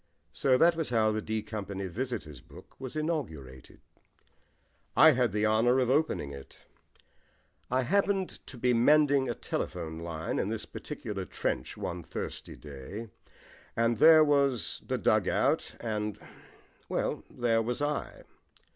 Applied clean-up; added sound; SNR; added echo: none; none; none; none.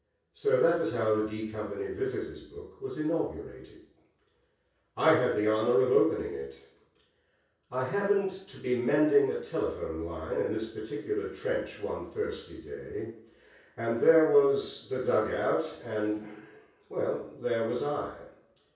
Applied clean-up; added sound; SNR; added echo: none; none; none; reverberation time 0.6 s.